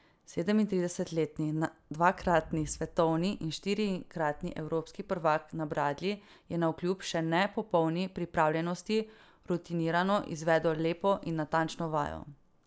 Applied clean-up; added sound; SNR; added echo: none; none; none; none.